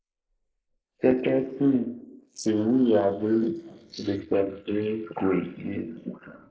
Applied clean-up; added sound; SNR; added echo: neural mask model Resemble Enhance denoiser.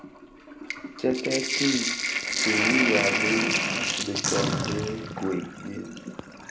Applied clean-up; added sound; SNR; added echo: none; Sink (filling or washing); -2 dB; none.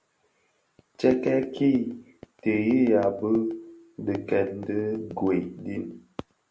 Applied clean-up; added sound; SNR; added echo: none; none; none; none.